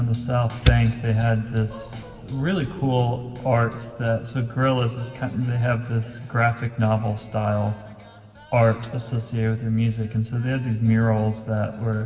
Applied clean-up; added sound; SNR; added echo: none; Fire; 7 dB; reverberation time 1.9 s.